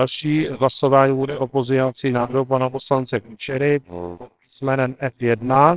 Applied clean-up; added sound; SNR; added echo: neural separator model SepFormer WHAMR!.